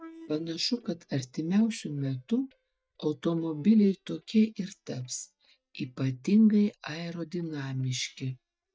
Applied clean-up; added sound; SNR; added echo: neural mask model DeepFilterNet 3.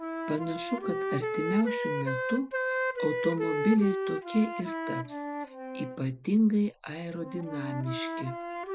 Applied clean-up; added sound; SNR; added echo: none; Wind instrument, woodwind instrument; 3 dB; none.